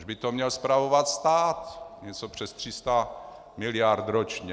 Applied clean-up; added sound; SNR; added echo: none; none; none; none.